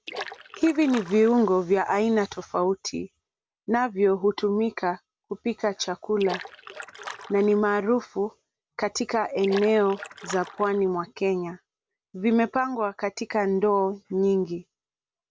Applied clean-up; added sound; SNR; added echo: none; Splash, splatter; 14 dB; none.